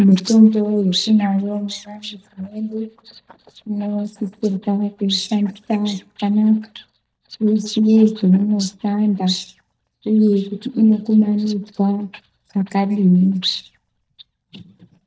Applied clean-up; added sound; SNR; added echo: neural mask model DeepFilterNet 3.